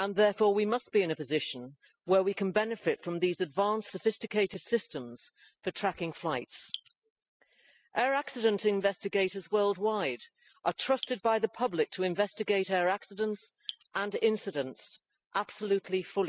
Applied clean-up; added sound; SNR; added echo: classical method spectral subtraction.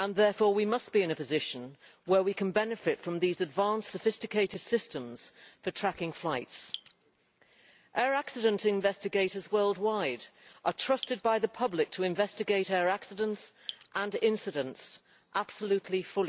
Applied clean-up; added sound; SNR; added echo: none; Drip; 14 dB; none.